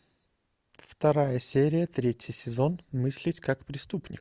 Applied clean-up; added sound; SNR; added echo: none; none; none; none.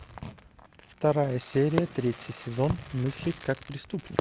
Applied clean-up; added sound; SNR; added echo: none; Fireworks; 8 dB; none.